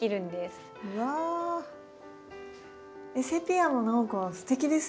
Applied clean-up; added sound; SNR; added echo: none; none; none; none.